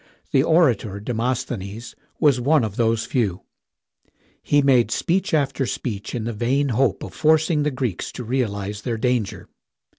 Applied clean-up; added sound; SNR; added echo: none; none; none; none.